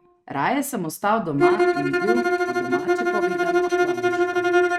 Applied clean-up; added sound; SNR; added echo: neural mask model RNNoise.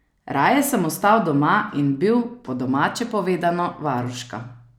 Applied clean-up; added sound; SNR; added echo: none; none; none; none.